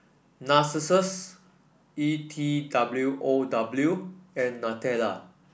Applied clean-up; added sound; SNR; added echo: none; none; none; none.